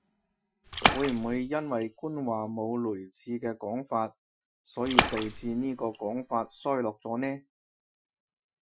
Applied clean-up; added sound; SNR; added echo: classical method Wiener filter.